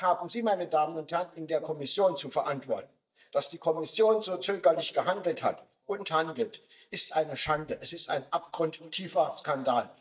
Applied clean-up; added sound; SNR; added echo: neural mask model DeepFilterNet 3.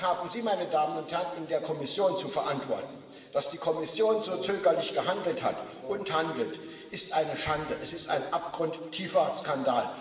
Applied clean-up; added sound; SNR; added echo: none; Wind instrument, woodwind instrument; 14 dB; reverberation time 2.4 s.